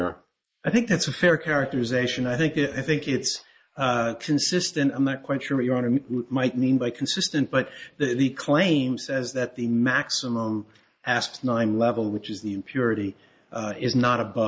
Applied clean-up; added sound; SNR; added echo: neural mask model Resemble Enhance denoiser.